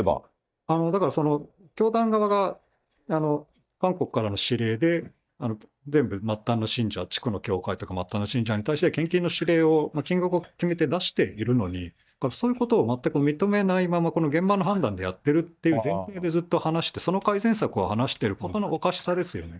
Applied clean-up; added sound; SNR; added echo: neural mask model DeepFilterNet 3.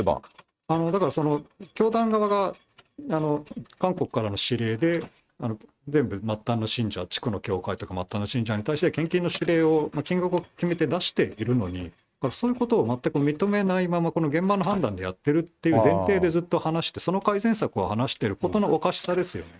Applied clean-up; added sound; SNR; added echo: neural mask model RNNoise.